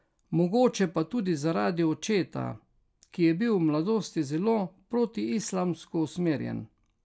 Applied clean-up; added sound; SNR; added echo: none; none; none; none.